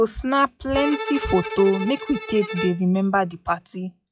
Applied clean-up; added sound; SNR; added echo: classical method log-MMSE.